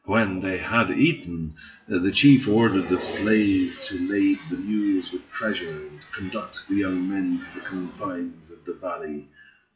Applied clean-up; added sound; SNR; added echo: classical method WPE with log-MMSE.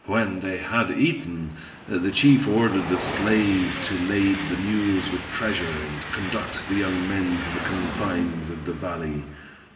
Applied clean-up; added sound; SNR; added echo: none; Train; 9 dB; reverberation time 1.1 s.